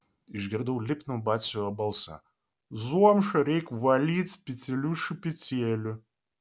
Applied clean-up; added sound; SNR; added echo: none; none; none; none.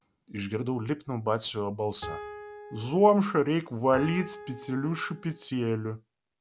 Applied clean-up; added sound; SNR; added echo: none; Piano; 14 dB; none.